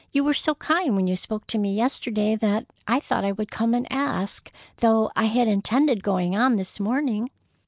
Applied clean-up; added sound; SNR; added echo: none; none; none; none.